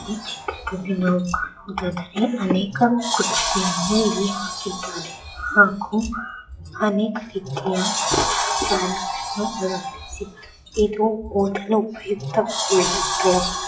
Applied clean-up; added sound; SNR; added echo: classical method WPE with log-MMSE.